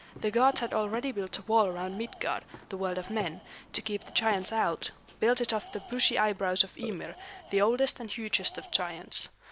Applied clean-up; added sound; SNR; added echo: none; Burping, eructation + Tools; 19 dB; none.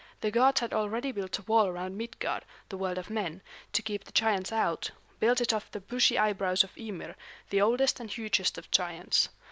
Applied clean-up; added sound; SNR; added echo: none; none; none; none.